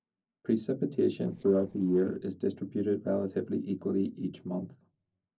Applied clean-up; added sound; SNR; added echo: neural separator model SepFormer DNS4.